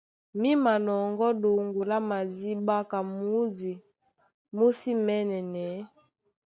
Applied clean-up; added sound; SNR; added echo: none; none; none; none.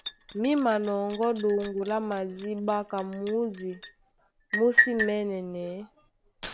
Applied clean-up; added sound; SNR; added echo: none; Liquid; 5 dB; none.